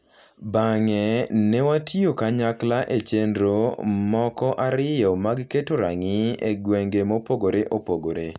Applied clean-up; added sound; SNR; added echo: none; none; none; none.